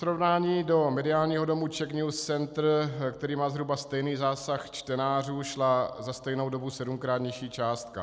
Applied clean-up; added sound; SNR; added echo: none; none; none; none.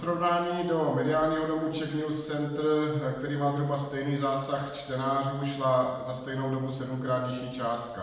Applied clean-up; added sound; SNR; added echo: none; none; none; reverberation time 1.0 s.